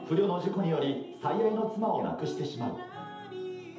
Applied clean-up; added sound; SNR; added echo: none; none; none; reverberation time 0.8 s.